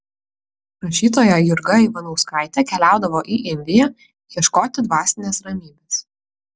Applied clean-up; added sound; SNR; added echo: none; none; none; none.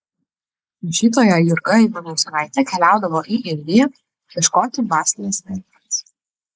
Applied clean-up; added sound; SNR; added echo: neural mask model Resemble Enhance denoiser.